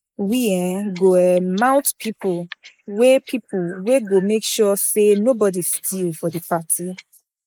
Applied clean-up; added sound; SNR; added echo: neural mask model Resemble Enhance denoiser.